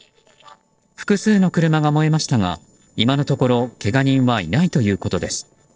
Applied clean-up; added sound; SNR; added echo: neural separator model SepFormer DNS4.